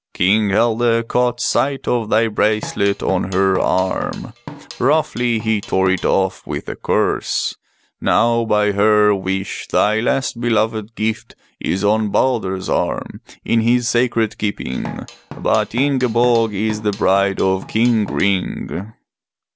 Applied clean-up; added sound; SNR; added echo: none; Drum kit; 17 dB; none.